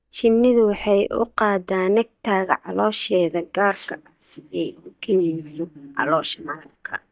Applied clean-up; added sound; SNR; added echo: neural mask model DeepFilterNet 3.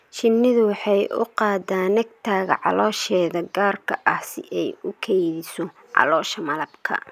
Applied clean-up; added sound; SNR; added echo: none; none; none; none.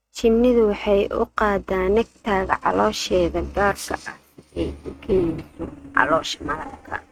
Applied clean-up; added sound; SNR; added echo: neural mask model RNNoise.